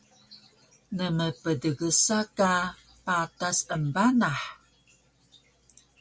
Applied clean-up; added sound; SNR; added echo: none; none; none; none.